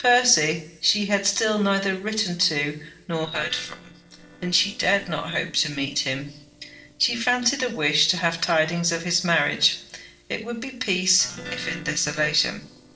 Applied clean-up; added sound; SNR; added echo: neural separator model SepFormer DNS4.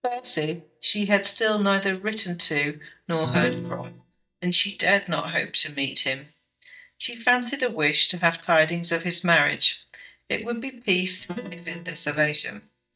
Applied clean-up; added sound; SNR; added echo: neural mask model DeepFilterNet 3.